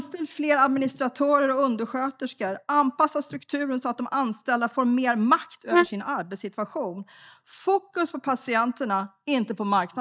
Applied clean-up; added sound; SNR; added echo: neural mask model DeepFilterNet 3.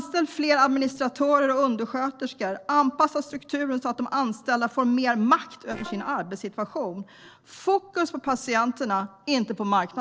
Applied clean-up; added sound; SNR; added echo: neural separator model SepFormer DNS4.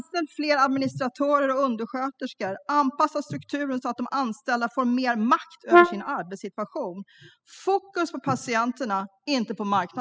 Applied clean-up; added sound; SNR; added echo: classical method spectral subtraction.